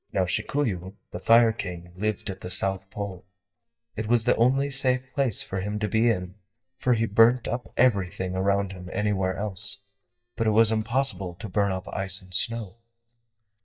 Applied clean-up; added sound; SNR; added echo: neural mask model DeepFilterNet 3.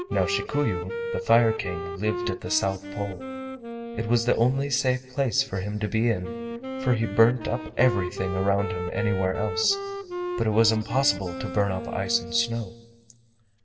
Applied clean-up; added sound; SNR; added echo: none; Wind instrument, woodwind instrument; 8 dB; reverberation time 1.1 s.